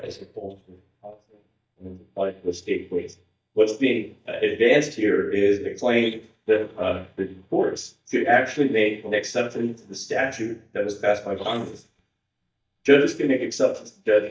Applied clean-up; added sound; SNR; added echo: neural mask model DeepFilterNet 3.